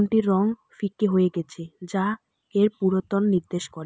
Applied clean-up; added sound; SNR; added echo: none; none; none; none.